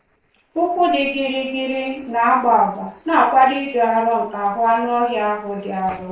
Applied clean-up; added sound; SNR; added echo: neural separator model SepFormer DNS4.